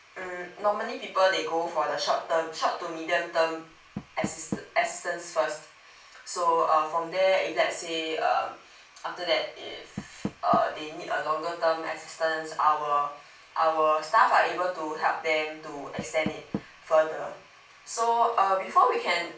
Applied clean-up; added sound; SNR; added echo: none; Door; 18 dB; reverberation time 0.3 s.